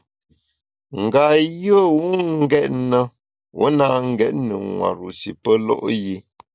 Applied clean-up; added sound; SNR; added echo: none; none; none; none.